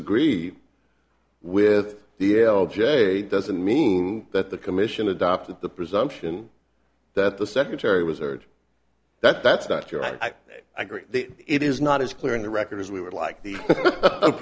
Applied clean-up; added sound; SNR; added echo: none; Wind; 18 dB; none.